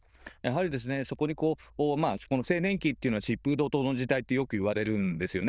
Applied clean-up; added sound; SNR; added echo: neural diffusion model UNIVERSE++.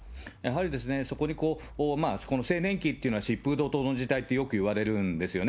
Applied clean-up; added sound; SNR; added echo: none; Accelerating, revving, vroom; 19 dB; none.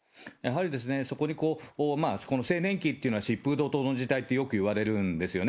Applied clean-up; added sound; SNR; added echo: neural mask model Resemble Enhance denoiser.